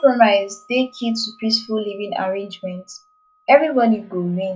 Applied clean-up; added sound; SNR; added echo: classical method log-MMSE.